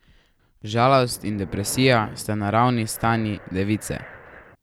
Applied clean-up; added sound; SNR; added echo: none; Breathing; 19 dB; none.